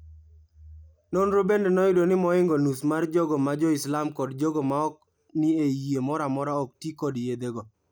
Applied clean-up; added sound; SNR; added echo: none; none; none; none.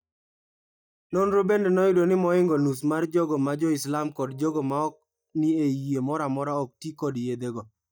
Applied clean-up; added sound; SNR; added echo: neural mask model DeepFilterNet 3.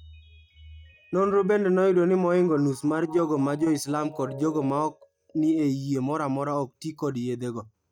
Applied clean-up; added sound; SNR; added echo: neural mask model RNNoise.